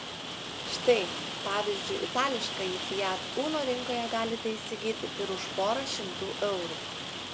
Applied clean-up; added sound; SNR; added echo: none; Rain; 4 dB; none.